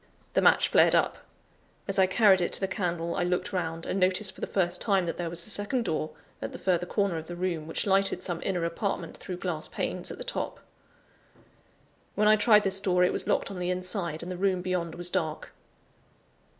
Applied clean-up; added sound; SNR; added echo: none; none; none; none.